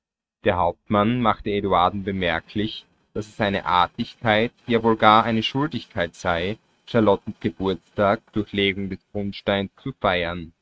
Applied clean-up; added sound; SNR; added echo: neural mask model RNNoise.